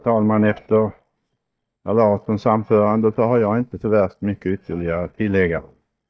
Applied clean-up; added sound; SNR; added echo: neural mask model DeepFilterNet 3.